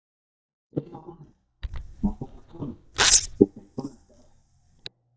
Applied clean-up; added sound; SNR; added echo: neural mask model DeepFilterNet 3.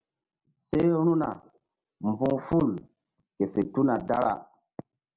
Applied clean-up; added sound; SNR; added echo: none; none; none; none.